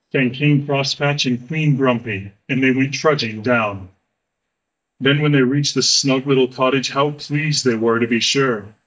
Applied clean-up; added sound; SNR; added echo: neural mask model DeepFilterNet 3.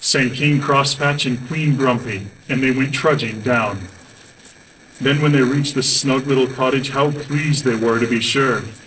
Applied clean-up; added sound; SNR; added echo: neural separator model SepFormer DNS4.